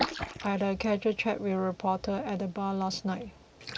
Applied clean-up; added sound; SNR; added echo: neural mask model Resemble Enhance denoiser.